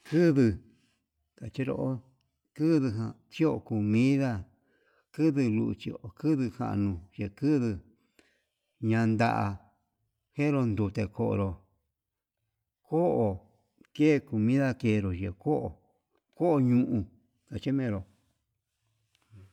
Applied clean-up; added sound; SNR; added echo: none; none; none; none.